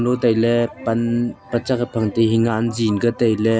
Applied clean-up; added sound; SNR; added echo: none; none; none; none.